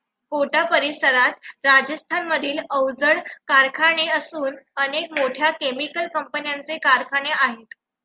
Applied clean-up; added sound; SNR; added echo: none; none; none; none.